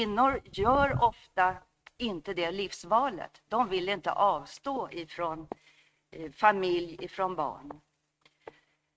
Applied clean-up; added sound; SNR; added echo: neural mask model RNNoise.